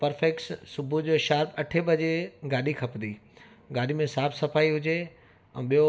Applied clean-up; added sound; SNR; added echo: none; none; none; none.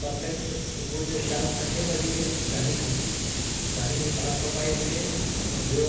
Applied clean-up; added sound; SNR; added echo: none; Hiss; -3 dB; reverberation time 1.1 s.